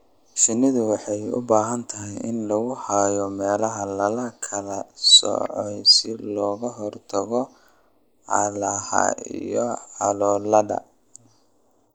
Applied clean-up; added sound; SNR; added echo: neural mask model Resemble Enhance denoiser.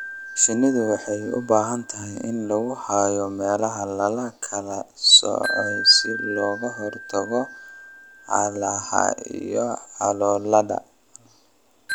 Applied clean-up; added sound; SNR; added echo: none; Wind chime; 13 dB; none.